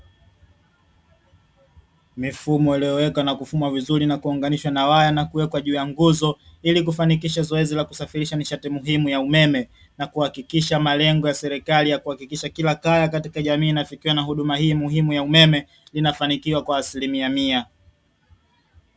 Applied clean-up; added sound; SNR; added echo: none; none; none; none.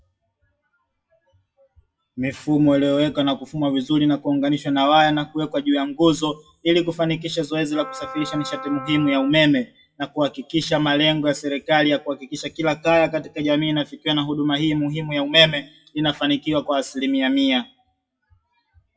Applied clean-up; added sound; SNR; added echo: classical method WPE with log-MMSE.